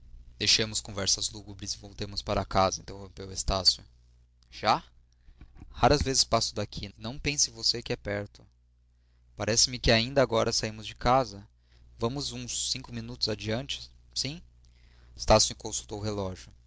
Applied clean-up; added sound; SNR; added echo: none; none; none; none.